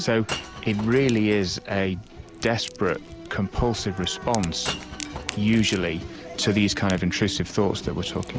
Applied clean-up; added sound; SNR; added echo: none; Shatter / Crushing + Crack; 15 dB; none.